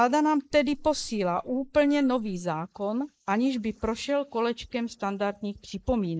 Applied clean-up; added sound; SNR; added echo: neural mask model Resemble Enhance denoiser.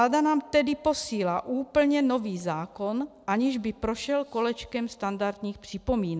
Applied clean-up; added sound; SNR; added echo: none; none; none; none.